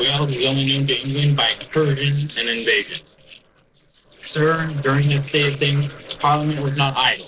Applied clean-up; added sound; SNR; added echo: neural separator model SepFormer DNS4.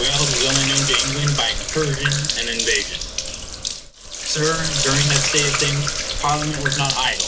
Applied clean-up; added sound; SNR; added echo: none; Sink (filling or washing); 0 dB; none.